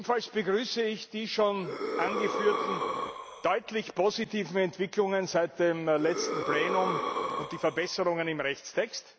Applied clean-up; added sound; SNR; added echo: none; Breathing; 4 dB; none.